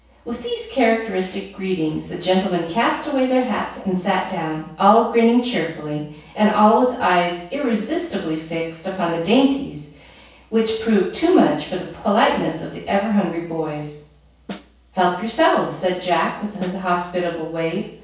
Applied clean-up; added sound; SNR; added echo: none; Snare drum; 16 dB; reverberation time 0.7 s.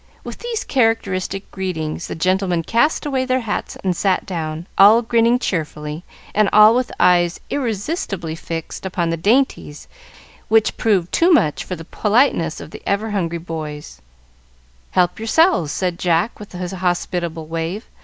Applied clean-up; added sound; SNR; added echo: none; none; none; none.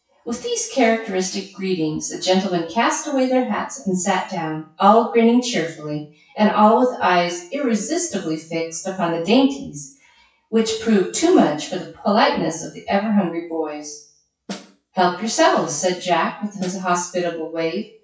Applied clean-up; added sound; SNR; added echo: classical method WPE with log-MMSE.